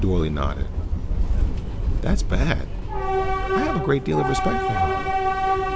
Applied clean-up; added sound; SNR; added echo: none; Subway, metro, underground / Train; -3 dB; none.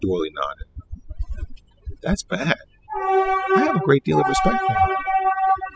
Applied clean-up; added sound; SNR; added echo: classical method spectral subtraction.